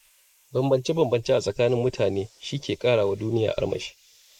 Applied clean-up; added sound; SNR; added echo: neural mask model Resemble Enhance denoiser.